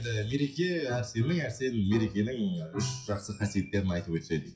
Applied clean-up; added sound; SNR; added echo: classical method WPE with log-MMSE.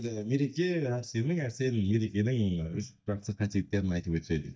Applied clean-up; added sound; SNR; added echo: neural mask model DeepFilterNet 3.